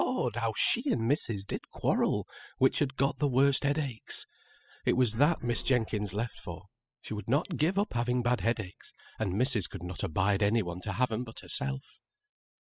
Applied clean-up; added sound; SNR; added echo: classical method spectral subtraction.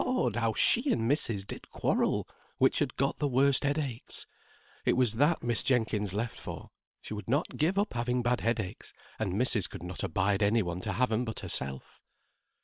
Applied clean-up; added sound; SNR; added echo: neural separator model SepFormer WHAM!.